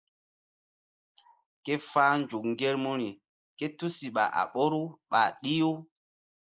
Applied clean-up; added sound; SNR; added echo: neural mask model Resemble Enhance denoiser.